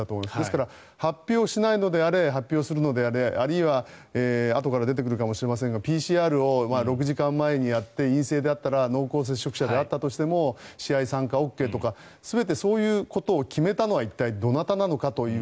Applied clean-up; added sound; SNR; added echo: none; none; none; none.